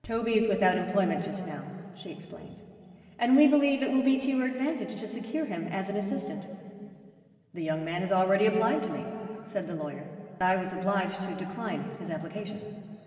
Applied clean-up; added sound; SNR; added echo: none; none; none; reverberation time 2.7 s.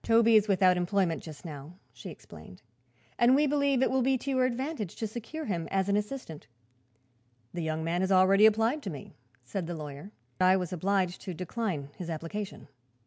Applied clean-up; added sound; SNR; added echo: none; none; none; none.